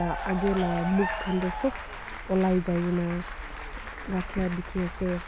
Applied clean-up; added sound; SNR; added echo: none; Applause / Cheering; 9 dB; none.